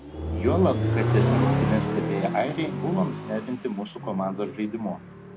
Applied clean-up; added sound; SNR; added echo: none; Accelerating, revving, vroom; -1 dB; none.